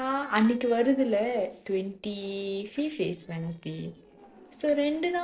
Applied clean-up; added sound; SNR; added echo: neural separator model SepFormer DNS4.